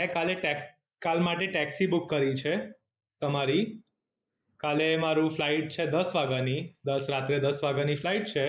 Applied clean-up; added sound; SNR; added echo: neural mask model Resemble Enhance denoiser.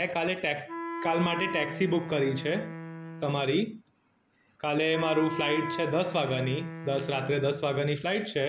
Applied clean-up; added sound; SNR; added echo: none; Wind instrument, woodwind instrument; 10 dB; none.